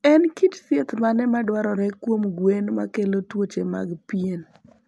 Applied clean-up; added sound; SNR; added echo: none; none; none; none.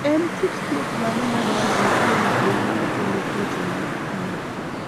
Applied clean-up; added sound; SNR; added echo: none; Traffic noise, roadway noise; -3 dB; none.